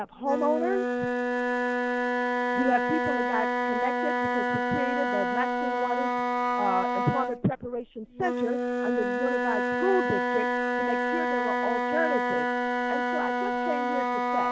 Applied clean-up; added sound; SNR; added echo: none; Wind instrument, woodwind instrument; -4 dB; none.